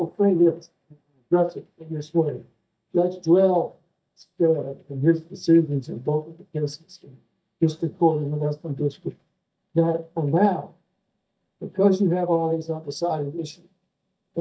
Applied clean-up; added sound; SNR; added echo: neural mask model DeepFilterNet 3.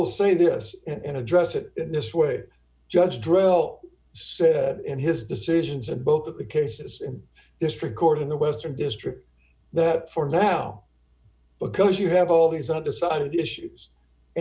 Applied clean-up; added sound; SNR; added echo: none; none; none; none.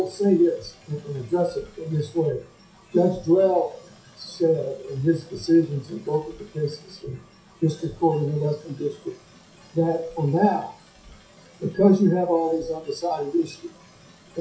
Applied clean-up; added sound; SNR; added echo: classical method WPE with log-MMSE.